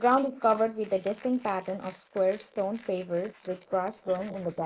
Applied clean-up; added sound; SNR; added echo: neural mask model Resemble Enhance denoiser.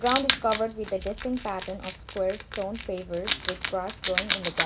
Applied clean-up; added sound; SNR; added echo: none; Wild animals; 2 dB; none.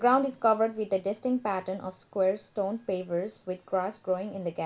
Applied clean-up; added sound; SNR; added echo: none; none; none; none.